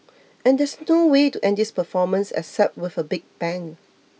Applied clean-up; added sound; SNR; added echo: none; none; none; none.